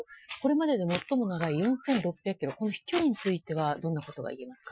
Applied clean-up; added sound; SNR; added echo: classical method Wiener filter.